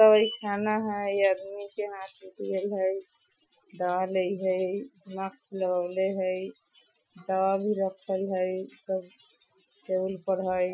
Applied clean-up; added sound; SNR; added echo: classical method Wiener filter.